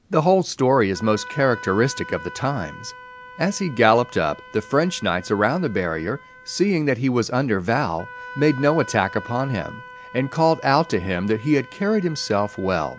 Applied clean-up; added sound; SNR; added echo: none; Wind instrument, woodwind instrument; 18 dB; none.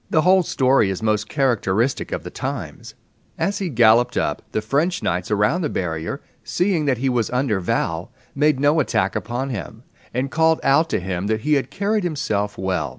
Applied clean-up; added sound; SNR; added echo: none; none; none; none.